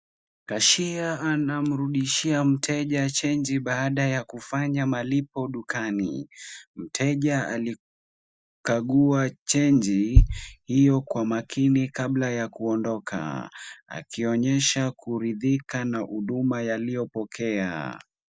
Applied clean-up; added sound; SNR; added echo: neural mask model DeepFilterNet 3.